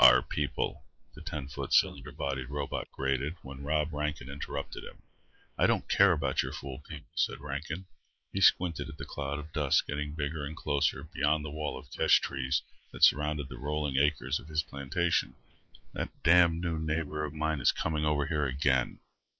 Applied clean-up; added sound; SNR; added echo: neural mask model Resemble Enhance denoiser.